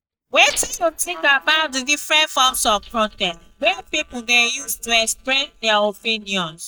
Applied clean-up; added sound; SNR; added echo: neural mask model DeepFilterNet 3.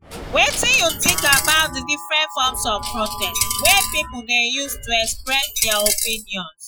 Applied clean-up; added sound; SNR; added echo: classical method Wiener filter.